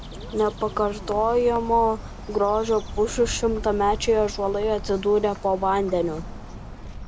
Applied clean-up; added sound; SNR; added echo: none; Bird; 11 dB; none.